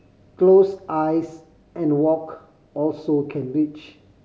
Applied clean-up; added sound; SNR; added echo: none; none; none; none.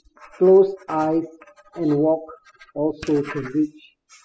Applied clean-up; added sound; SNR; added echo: classical method spectral subtraction.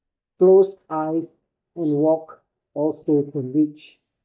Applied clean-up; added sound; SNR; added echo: neural mask model DeepFilterNet 3.